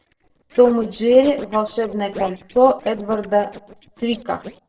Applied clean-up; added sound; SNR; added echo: neural separator model SepFormer DNS4.